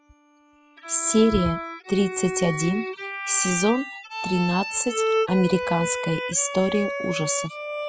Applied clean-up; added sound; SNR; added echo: classical method spectral subtraction.